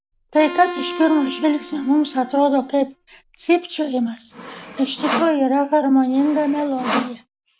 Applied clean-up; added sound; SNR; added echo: none; Bowed string instrument + Sawing; 11 dB; none.